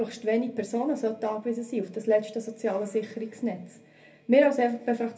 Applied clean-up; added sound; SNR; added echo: none; none; none; reverberation time 0.3 s.